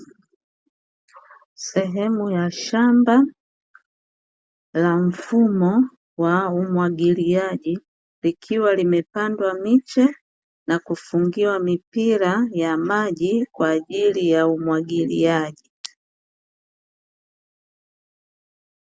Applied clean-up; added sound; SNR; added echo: none; none; none; none.